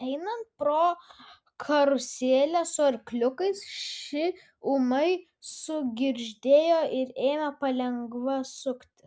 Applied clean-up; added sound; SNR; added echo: none; none; none; none.